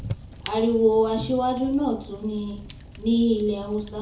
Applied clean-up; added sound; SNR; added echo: none; Fire; 14 dB; reverberation time 0.6 s.